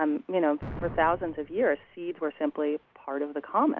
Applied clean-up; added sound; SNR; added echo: none; Explosion; 13 dB; none.